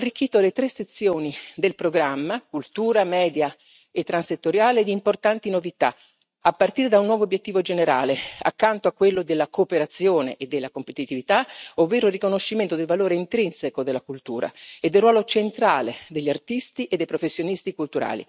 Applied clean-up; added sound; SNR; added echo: neural mask model RNNoise.